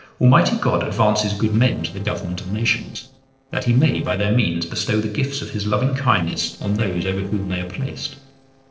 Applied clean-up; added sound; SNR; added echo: neural separator model SepFormer DNS4.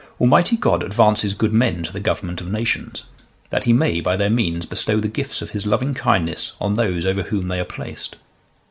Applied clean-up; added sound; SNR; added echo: none; none; none; none.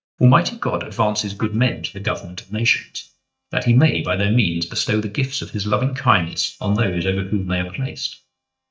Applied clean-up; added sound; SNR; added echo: neural mask model DeepFilterNet 3.